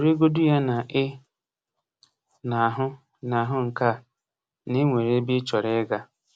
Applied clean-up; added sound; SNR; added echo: none; none; none; none.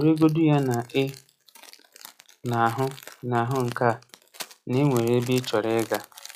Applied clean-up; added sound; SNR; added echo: classical method log-MMSE.